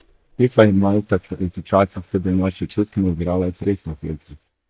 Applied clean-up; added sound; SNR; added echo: neural mask model DeepFilterNet 3.